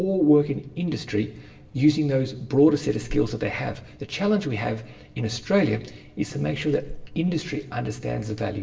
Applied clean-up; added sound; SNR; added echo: none; Liquid; 19 dB; reverberation time 0.7 s.